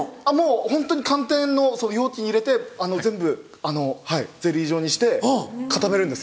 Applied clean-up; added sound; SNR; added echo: none; none; none; none.